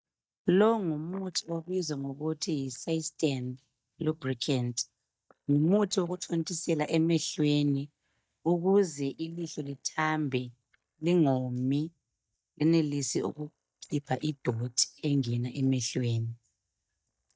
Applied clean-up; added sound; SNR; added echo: neural mask model DeepFilterNet 3.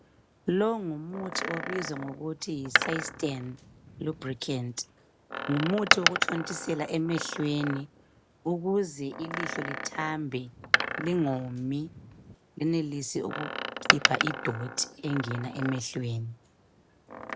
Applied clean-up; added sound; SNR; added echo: none; Door; 1 dB; none.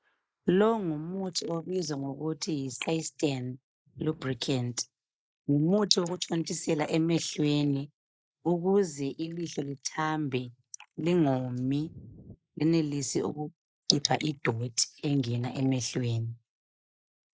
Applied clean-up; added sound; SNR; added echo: neural mask model Resemble Enhance denoiser.